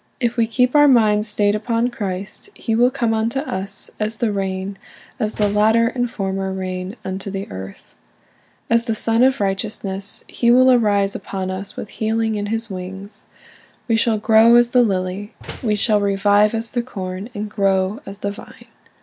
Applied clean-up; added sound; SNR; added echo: none; Slam; 18 dB; none.